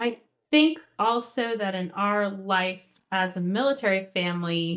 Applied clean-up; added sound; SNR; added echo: neural mask model DeepFilterNet 3.